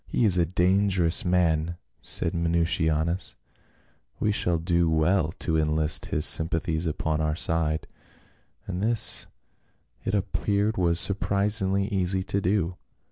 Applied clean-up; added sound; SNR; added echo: none; none; none; none.